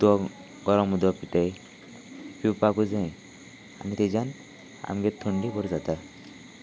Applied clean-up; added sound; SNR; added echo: none; none; none; none.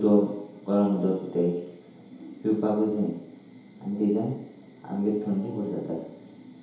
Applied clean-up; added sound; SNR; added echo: none; none; none; reverberation time 2.2 s.